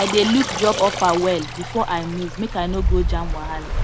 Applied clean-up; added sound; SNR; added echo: none; Stream; 3 dB; none.